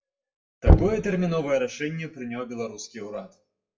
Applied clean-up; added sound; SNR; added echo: classical method WPE with log-MMSE.